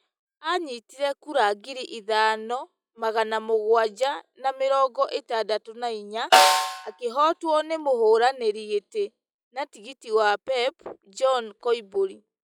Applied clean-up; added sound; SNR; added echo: classical method log-MMSE.